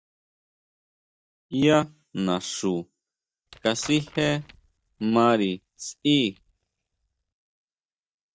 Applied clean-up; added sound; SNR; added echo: neural mask model DeepFilterNet 3.